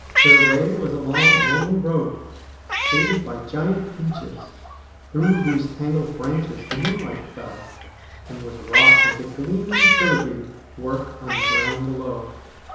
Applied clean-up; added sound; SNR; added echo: none; Meow; -3 dB; reverberation time 1.0 s.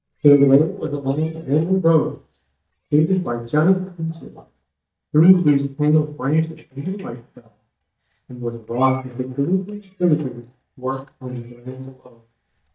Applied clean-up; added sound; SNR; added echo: neural mask model DeepFilterNet 3.